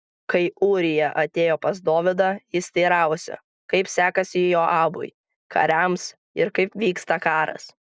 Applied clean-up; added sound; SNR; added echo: none; none; none; none.